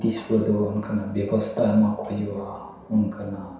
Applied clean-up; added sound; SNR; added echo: none; none; none; reverberation time 0.7 s.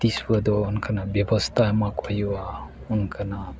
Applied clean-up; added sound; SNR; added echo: none; none; none; none.